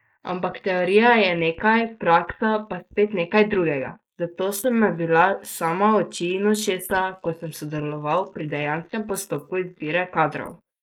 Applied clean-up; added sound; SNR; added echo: neural mask model Resemble Enhance denoiser.